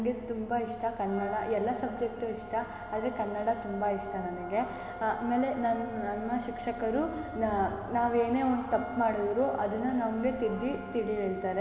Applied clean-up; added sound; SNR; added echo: none; Trumpet; 14 dB; none.